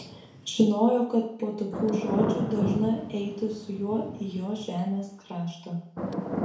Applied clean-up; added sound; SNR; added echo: none; Thunder / Rain; 6 dB; reverberation time 0.6 s.